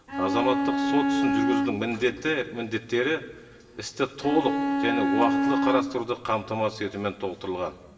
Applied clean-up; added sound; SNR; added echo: none; Bowed string instrument; -2 dB; reverberation time 2.9 s.